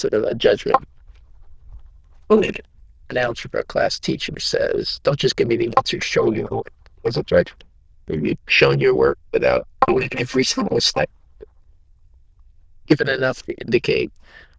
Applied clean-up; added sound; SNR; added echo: neural diffusion model UNIVERSE++.